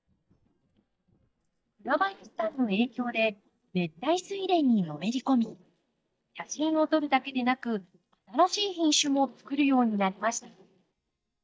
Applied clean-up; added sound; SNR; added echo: neural mask model DeepFilterNet 3.